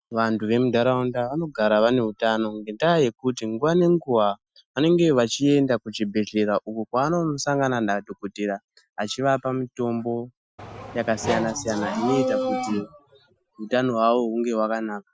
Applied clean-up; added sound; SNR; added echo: classical method Wiener filter.